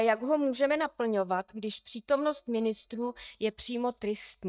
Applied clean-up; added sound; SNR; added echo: neural mask model DeepFilterNet 3.